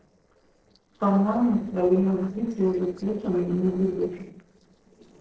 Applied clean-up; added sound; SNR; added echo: neural separator model SepFormer DNS4.